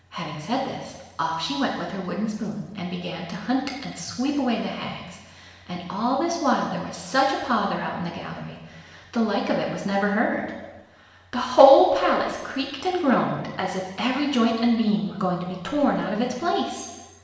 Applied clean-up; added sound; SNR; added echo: none; none; none; reverberation time 1.1 s.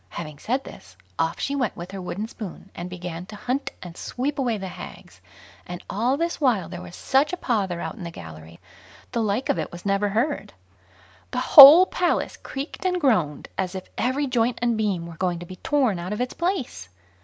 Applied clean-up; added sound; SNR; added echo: none; none; none; none.